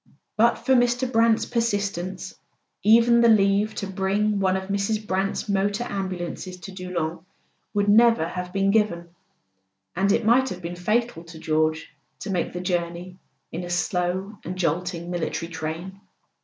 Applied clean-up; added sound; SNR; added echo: none; none; none; none.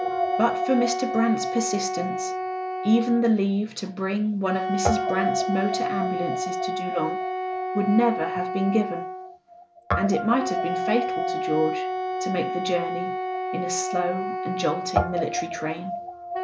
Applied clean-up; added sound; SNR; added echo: none; Wind instrument, woodwind instrument + Guitar; 1 dB; none.